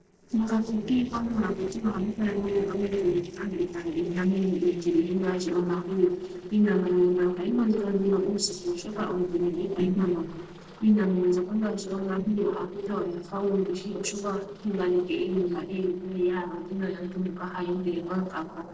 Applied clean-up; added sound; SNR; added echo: neural separator model SepFormer DNS4.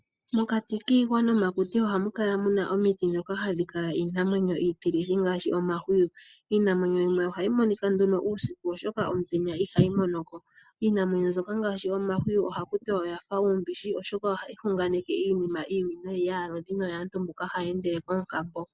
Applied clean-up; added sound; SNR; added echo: none; none; none; none.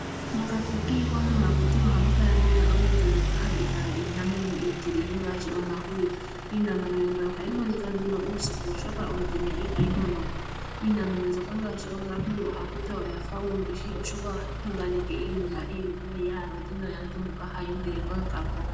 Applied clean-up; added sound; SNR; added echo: none; Idling / Truck; -2 dB; reverberation time 1.0 s.